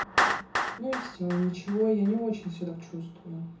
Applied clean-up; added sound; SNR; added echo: none; Clapping; 3 dB; reverberation time 0.7 s.